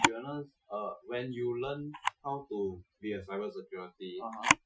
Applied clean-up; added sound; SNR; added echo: classical method Wiener filter.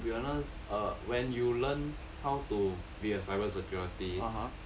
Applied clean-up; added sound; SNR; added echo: none; none; none; none.